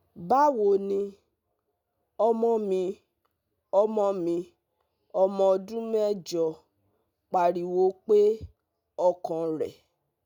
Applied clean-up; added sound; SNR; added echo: none; none; none; none.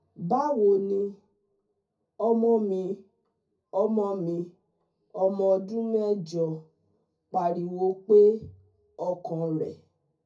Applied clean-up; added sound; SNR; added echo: none; none; none; reverberation time 0.3 s.